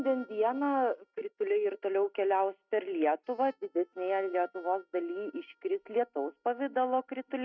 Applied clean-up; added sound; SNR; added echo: neural mask model RNNoise.